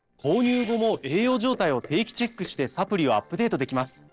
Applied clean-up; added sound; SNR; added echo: neural separator model SepFormer DNS4.